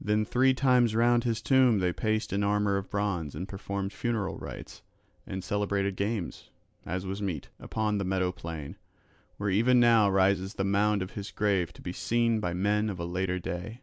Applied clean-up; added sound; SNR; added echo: none; none; none; none.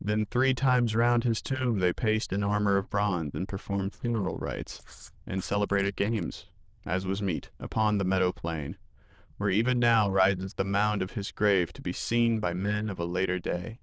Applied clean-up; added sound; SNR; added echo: neural diffusion model UNIVERSE++.